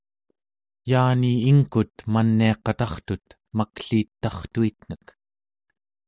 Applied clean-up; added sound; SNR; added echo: none; none; none; none.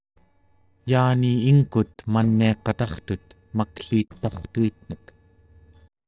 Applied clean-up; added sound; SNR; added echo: neural separator model SepFormer DNS4.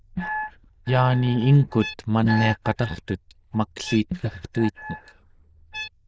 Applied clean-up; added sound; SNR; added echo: neural diffusion model UNIVERSE++.